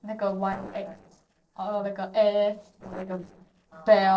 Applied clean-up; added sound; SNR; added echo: neural separator model SepFormer DNS4.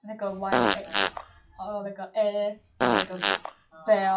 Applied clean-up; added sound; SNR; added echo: classical method WPE with log-MMSE.